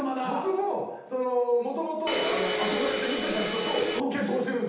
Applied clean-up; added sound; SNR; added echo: none; Domestic sounds, home sounds; 2 dB; reverberation time 0.8 s.